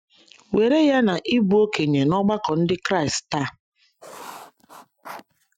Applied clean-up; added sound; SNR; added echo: classical method Wiener filter.